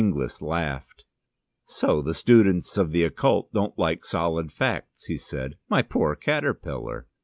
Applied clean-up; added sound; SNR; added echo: none; none; none; none.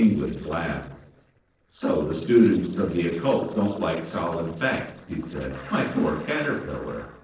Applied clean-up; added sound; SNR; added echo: neural separator model SepFormer DNS4.